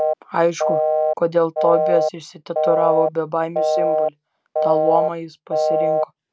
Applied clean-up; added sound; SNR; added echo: none; Telephone; -2 dB; none.